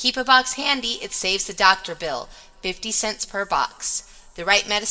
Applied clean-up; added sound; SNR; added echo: none; none; none; reverberation time 1.4 s.